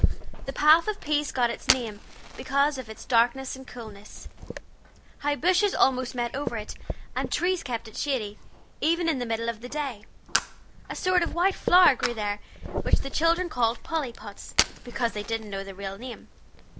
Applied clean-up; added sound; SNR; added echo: none; Fire; 4 dB; none.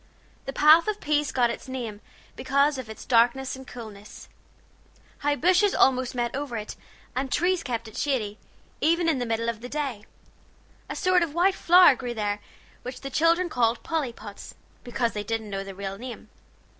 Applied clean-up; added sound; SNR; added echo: none; none; none; none.